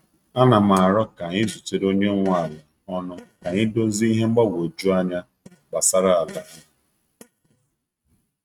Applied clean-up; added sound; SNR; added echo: neural mask model RNNoise.